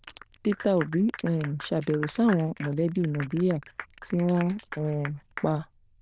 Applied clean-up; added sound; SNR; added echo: neural diffusion model UNIVERSE++.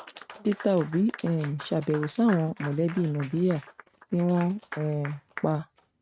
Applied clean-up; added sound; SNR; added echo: neural mask model RNNoise.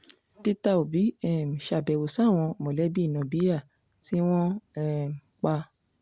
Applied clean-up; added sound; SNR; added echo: none; none; none; none.